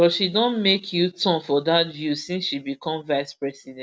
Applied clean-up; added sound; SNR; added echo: none; none; none; none.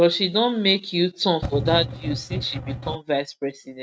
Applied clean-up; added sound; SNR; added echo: neural mask model RNNoise.